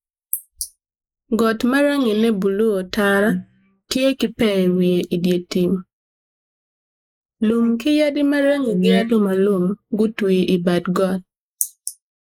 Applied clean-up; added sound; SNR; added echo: neural mask model Resemble Enhance denoiser.